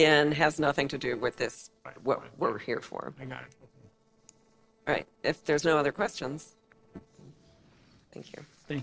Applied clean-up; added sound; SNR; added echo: neural separator model SepFormer DNS4.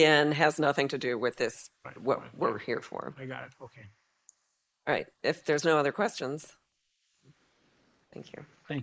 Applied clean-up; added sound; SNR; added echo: neural mask model Resemble Enhance denoiser.